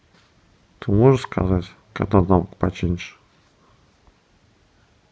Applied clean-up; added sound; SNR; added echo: none; none; none; none.